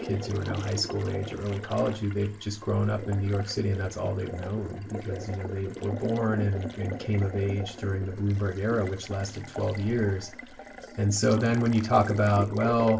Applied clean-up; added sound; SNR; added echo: none; Water tap, faucet; 11 dB; reverberation time 0.3 s.